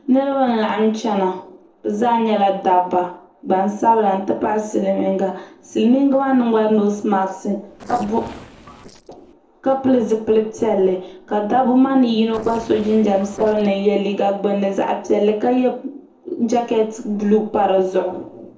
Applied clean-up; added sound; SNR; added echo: neural separator model SepFormer DNS4.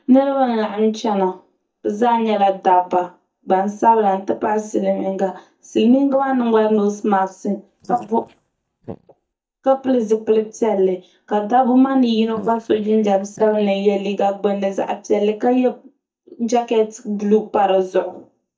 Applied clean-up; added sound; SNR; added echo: neural mask model DeepFilterNet 3.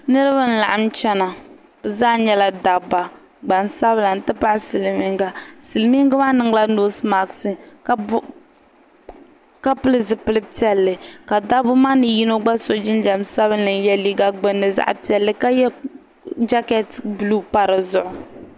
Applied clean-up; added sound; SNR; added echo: none; none; none; none.